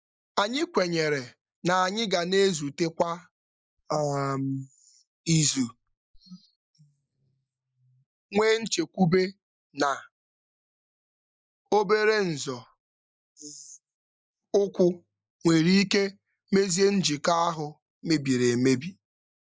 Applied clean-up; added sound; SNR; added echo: neural mask model Resemble Enhance denoiser.